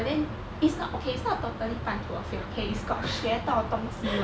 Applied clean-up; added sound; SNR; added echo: none; none; none; none.